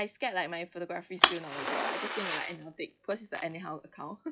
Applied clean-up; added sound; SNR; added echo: classical method log-MMSE.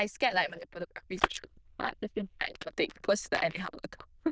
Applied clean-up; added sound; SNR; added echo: neural diffusion model UNIVERSE++.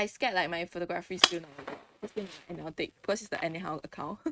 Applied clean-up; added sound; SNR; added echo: neural mask model RNNoise.